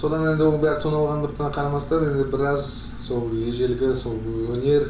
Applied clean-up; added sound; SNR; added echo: none; none; none; reverberation time 0.5 s.